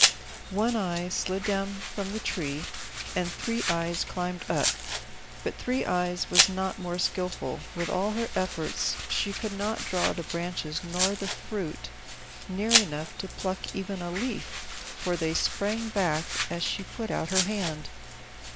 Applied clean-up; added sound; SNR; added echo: none; Domestic sounds, home sounds; 2 dB; none.